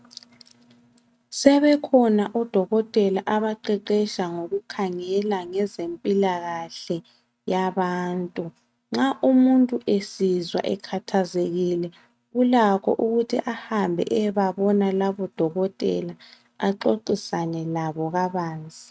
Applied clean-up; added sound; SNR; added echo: neural mask model RNNoise.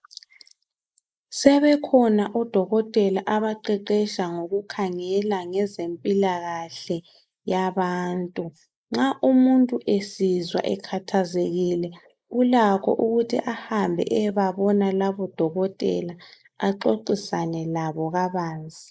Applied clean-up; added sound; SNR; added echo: neural mask model Resemble Enhance denoiser.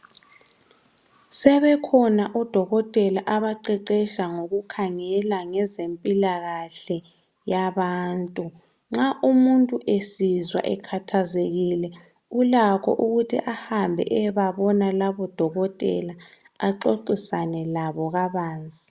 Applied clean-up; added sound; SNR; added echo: none; none; none; none.